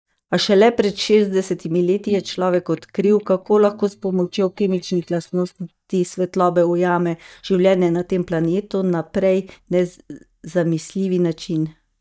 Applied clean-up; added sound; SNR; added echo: neural mask model DeepFilterNet 3.